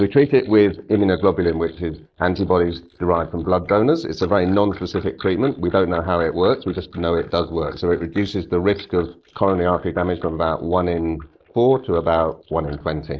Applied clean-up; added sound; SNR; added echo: neural mask model Resemble Enhance denoiser.